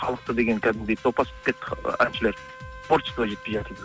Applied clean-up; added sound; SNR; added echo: none; Trumpet; 19 dB; none.